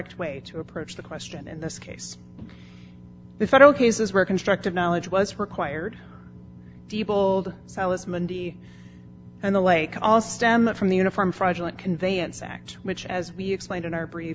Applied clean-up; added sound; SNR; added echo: none; none; none; none.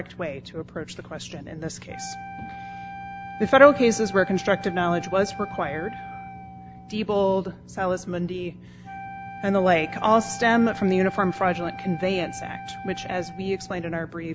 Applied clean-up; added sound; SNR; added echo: none; Wind instrument, woodwind instrument; 15 dB; none.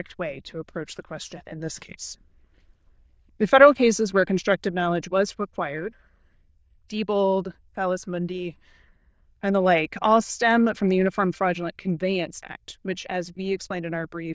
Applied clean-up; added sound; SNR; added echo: neural diffusion model UNIVERSE++.